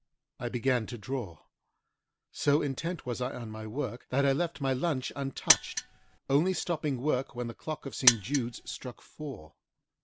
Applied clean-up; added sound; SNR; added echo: none; Mechanisms; -3 dB; none.